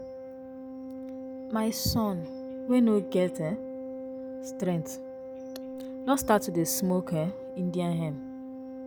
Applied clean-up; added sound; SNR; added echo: none; Organ; 8 dB; none.